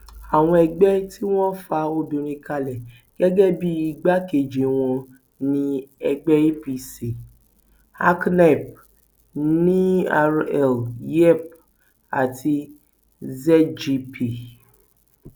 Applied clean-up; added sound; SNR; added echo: none; none; none; none.